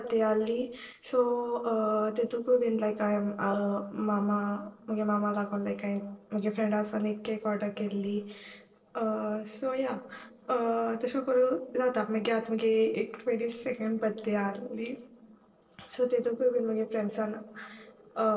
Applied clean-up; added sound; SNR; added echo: neural separator model SepFormer DNS4.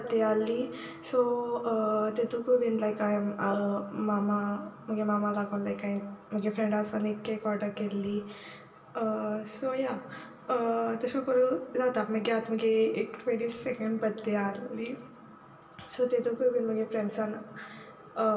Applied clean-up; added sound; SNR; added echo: none; Piano; 20 dB; reverberation time 0.7 s.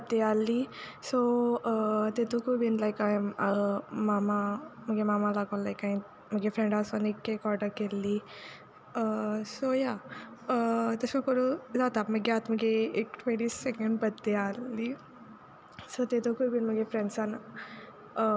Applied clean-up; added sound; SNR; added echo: none; none; none; none.